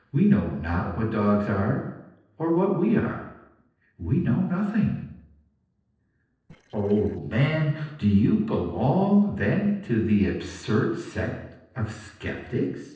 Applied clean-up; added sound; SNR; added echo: neural separator model SepFormer DNS4.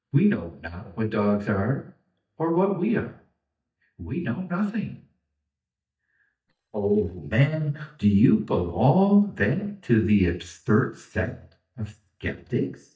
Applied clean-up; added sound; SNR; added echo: neural mask model DeepFilterNet 3.